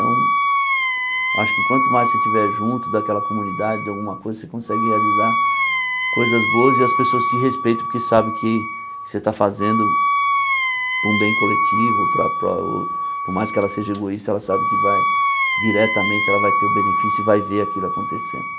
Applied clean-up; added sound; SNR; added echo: none; Wind instrument, woodwind instrument; -2 dB; none.